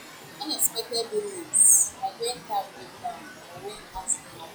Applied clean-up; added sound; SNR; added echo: classical method log-MMSE.